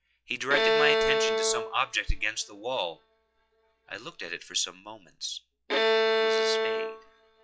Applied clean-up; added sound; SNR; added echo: classical method log-MMSE.